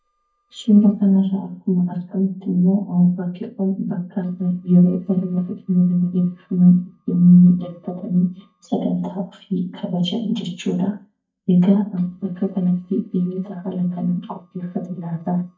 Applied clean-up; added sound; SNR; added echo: neural mask model DeepFilterNet 3.